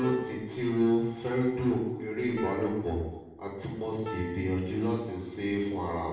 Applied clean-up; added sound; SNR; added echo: none; Piano; 13 dB; reverberation time 0.9 s.